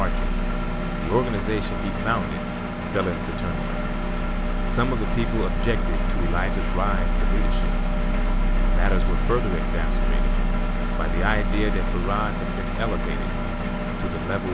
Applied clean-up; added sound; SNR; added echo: none; Engine; 7 dB; none.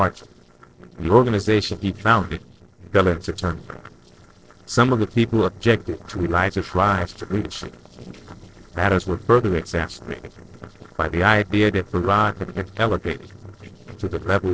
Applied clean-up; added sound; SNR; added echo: neural separator model SepFormer DNS4.